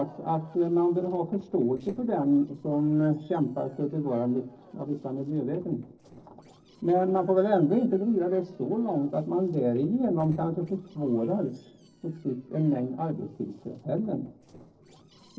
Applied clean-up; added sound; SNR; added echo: neural separator model SepFormer DNS4.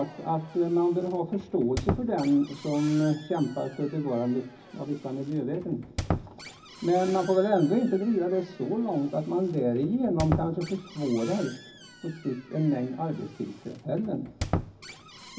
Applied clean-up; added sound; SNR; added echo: none; Squeak; 11 dB; reverberation time 0.4 s.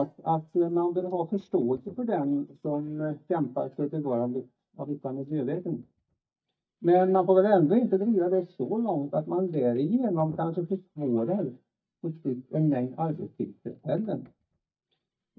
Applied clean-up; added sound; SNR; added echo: neural mask model DeepFilterNet 3.